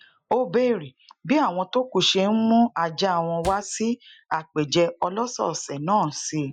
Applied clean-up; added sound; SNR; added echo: classical method Wiener filter.